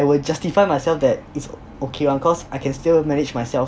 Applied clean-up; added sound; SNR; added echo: none; none; none; none.